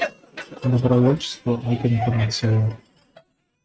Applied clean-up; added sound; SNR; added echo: neural mask model RNNoise.